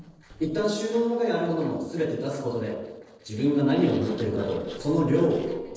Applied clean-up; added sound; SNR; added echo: neural separator model SepFormer DNS4.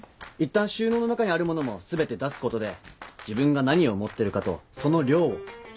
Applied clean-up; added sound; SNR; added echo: none; none; none; none.